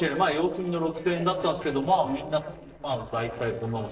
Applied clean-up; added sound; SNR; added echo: neural separator model SepFormer DNS4.